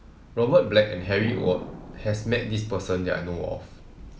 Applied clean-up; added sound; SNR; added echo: none; Thunder / Rain; 16 dB; none.